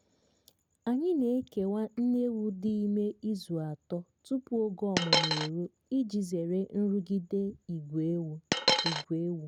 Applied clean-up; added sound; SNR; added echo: none; Coin (dropping); -4 dB; none.